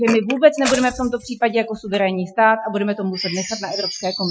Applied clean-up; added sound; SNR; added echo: classical method Wiener filter.